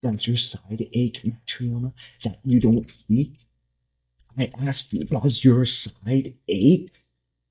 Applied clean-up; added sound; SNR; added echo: neural mask model DeepFilterNet 3.